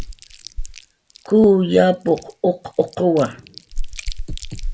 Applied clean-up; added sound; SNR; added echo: none; Chewing, mastication; 9 dB; none.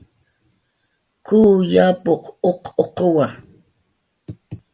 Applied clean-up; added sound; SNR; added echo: none; none; none; none.